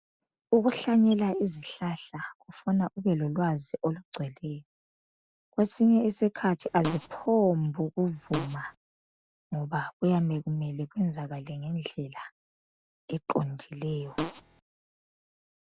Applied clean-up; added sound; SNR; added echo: none; Fart; 7 dB; none.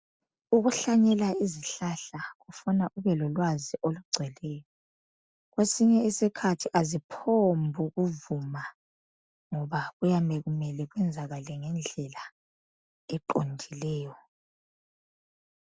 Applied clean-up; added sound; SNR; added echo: none; none; none; none.